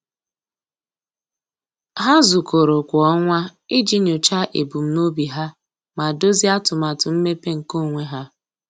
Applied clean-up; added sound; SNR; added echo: none; none; none; none.